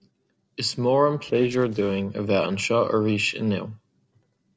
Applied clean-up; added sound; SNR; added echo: neural separator model SepFormer DNS4.